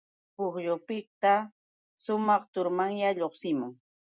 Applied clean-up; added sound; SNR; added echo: none; none; none; none.